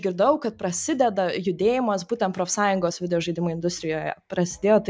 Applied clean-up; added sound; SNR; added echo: none; none; none; none.